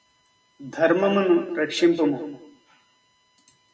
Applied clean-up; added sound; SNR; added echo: none; none; none; none.